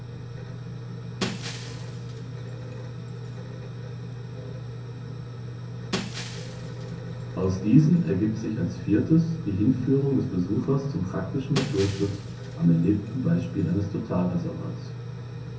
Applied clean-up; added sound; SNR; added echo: none; Shatter; 14 dB; reverberation time 0.3 s.